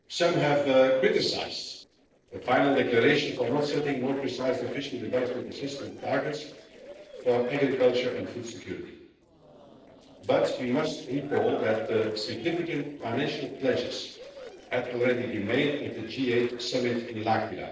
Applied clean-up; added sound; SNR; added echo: neural separator model SepFormer DNS4.